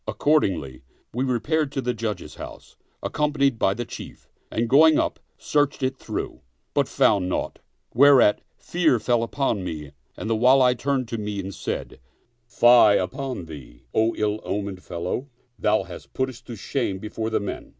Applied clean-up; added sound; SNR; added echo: none; none; none; none.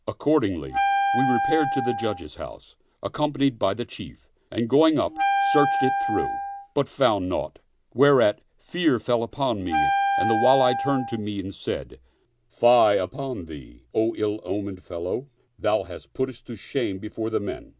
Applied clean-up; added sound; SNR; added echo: none; Wind instrument, woodwind instrument; 1 dB; none.